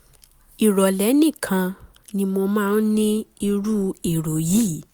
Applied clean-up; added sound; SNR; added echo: none; none; none; none.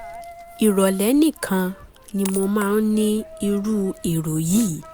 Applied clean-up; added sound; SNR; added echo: none; Coin (dropping); 18 dB; none.